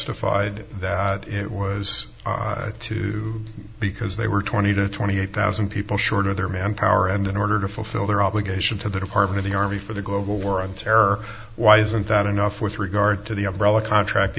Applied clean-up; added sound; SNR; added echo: none; none; none; none.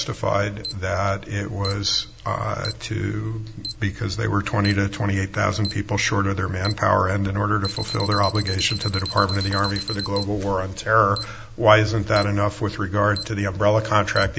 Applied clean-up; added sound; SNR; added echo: none; Alarm; 14 dB; none.